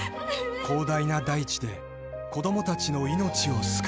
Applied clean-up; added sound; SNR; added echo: none; none; none; none.